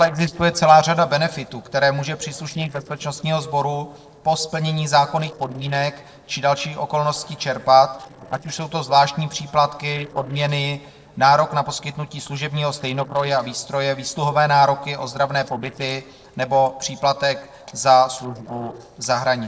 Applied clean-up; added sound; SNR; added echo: neural separator model SepFormer DNS4.